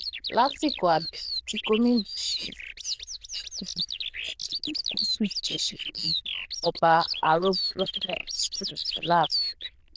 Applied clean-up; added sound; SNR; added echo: neural diffusion model UNIVERSE++.